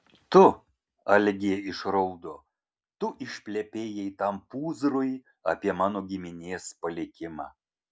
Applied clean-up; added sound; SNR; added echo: none; none; none; none.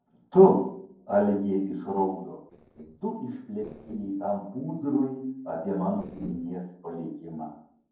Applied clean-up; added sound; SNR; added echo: neural separator model SepFormer DNS4.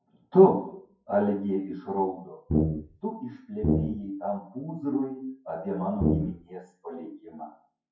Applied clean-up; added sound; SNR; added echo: classical method WPE with log-MMSE.